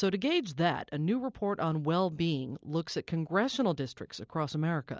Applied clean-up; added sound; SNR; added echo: none; none; none; none.